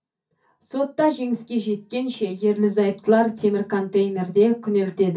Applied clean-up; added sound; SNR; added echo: none; none; none; reverberation time 0.3 s.